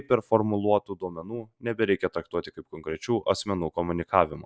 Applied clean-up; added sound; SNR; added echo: none; none; none; none.